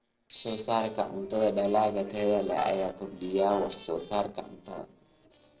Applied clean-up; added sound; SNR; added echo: neural separator model SepFormer DNS4.